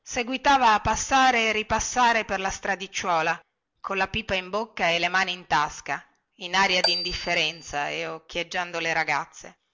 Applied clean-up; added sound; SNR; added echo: none; Marimba, xylophone; 5 dB; none.